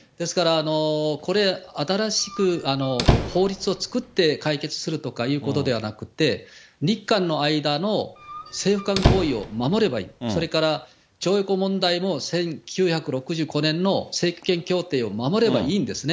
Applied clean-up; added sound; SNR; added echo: none; Squeak; 4 dB; none.